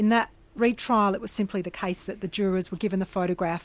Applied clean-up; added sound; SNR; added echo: none; none; none; none.